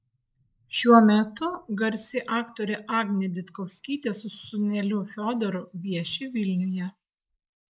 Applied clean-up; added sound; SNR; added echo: neural mask model Resemble Enhance denoiser.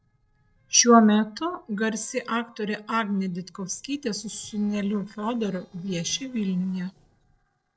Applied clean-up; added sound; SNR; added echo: neural separator model SepFormer DNS4.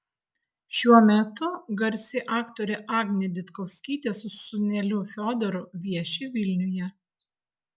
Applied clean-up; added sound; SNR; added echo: none; none; none; none.